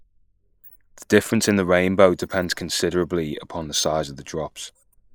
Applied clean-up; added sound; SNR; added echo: neural mask model Resemble Enhance denoiser.